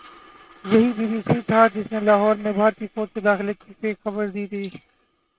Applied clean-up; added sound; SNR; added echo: neural mask model RNNoise.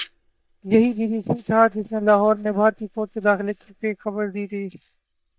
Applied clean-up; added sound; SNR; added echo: neural mask model DeepFilterNet 3.